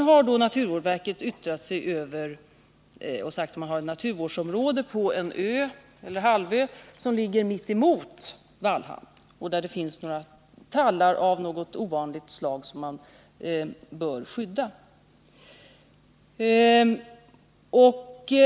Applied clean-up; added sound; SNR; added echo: none; none; none; none.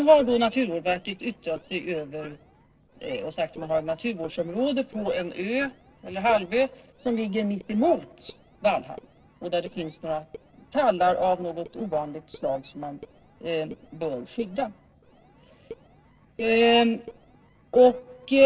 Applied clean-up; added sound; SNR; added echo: neural separator model SepFormer DNS4.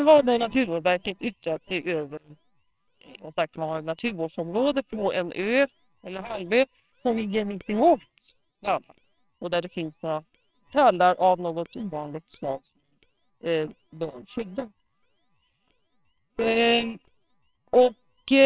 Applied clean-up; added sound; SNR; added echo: neural separator model SepFormer WHAMR!.